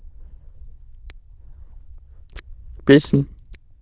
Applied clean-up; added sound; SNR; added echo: neural diffusion model UNIVERSE++.